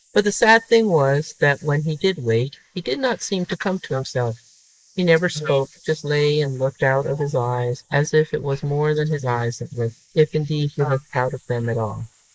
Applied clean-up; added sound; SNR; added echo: neural mask model Resemble Enhance denoiser.